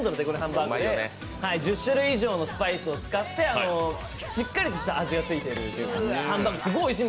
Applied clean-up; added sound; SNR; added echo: none; Wind instrument, woodwind instrument; 18 dB; none.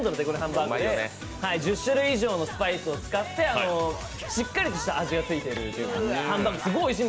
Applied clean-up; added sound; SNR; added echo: none; none; none; none.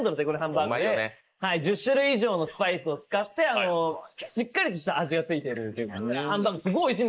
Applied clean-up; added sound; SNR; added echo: neural mask model Resemble Enhance denoiser.